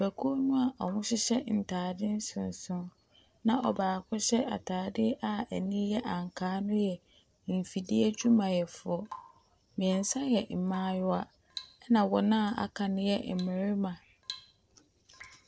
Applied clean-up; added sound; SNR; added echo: neural separator model SepFormer DNS4.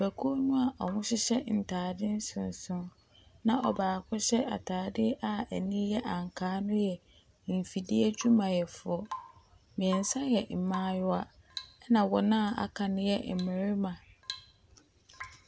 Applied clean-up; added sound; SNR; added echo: none; Drip / Water tap, faucet / Rain; 20 dB; none.